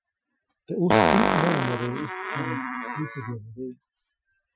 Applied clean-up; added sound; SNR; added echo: classical method Wiener filter.